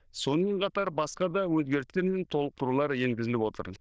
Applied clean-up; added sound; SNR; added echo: neural diffusion model UNIVERSE++.